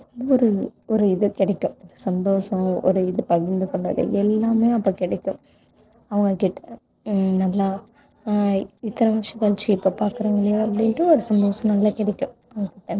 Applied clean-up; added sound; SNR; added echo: neural separator model SepFormer DNS4.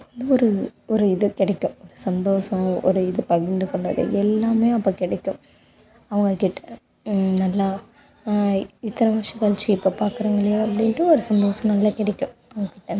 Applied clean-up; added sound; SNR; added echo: none; none; none; none.